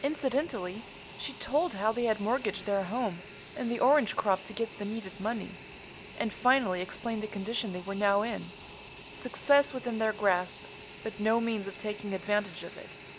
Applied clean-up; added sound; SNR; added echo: none; Fixed-wing aircraft, airplane; 16 dB; none.